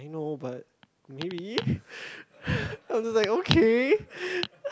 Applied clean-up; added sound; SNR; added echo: none; none; none; none.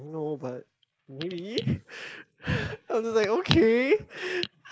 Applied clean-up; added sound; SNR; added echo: neural mask model Resemble Enhance denoiser.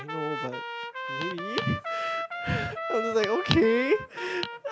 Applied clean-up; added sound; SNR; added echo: none; Trumpet; 5 dB; none.